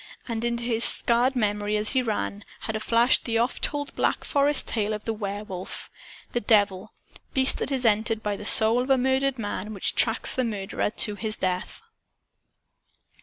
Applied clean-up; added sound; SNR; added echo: none; none; none; none.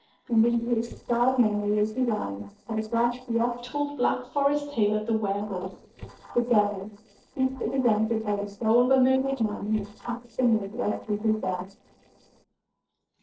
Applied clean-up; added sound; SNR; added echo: neural separator model SepFormer DNS4.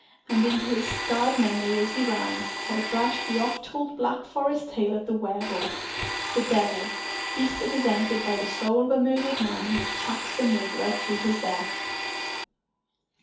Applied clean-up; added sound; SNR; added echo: none; Domestic sounds, home sounds; 4 dB; reverberation time 0.5 s.